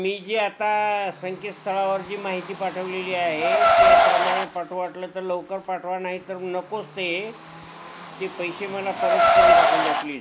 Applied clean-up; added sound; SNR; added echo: none; Car; -5 dB; none.